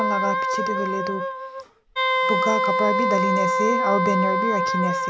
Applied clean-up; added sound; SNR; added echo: none; Wind instrument, woodwind instrument; -4 dB; none.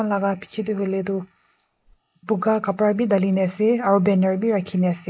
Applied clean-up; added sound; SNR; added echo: neural mask model Resemble Enhance denoiser.